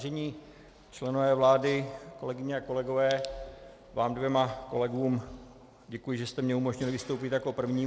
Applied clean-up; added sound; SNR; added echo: none; none; none; none.